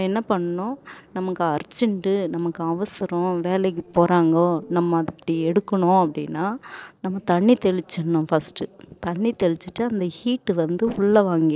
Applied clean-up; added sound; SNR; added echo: neural separator model SepFormer DNS4.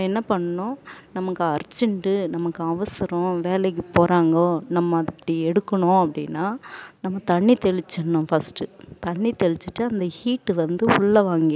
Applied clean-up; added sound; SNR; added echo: none; none; none; none.